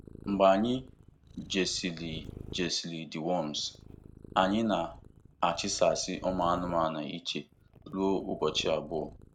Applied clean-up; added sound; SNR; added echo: none; Purr; 17 dB; none.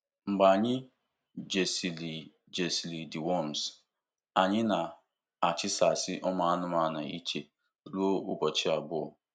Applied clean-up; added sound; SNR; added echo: none; none; none; none.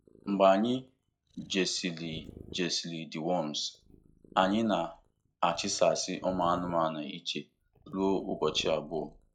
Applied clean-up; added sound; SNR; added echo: classical method log-MMSE.